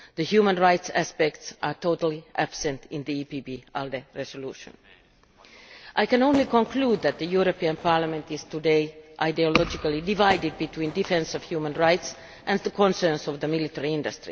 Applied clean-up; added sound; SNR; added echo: none; Fireworks; 16 dB; none.